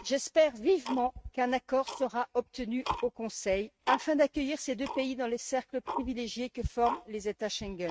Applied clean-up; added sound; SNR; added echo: neural mask model RNNoise.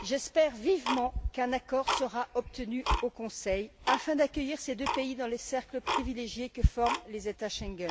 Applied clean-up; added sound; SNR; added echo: none; Tick-tock; 3 dB; none.